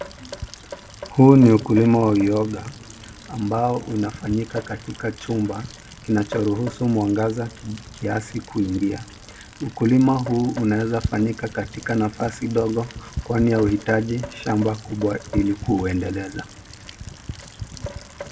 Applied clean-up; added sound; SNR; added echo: none; Rain; 14 dB; reverberation time 1.5 s.